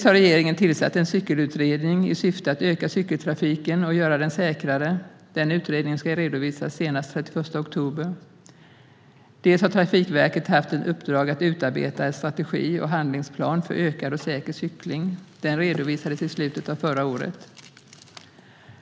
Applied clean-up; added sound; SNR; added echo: none; none; none; none.